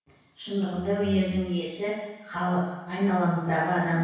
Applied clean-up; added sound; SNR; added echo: none; none; none; reverberation time 1.1 s.